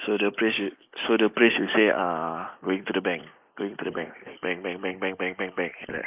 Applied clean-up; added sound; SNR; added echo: neural mask model Resemble Enhance denoiser.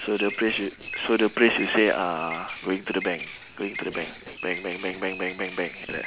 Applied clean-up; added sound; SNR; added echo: none; Bird vocalization, bird call, bird song; 12 dB; none.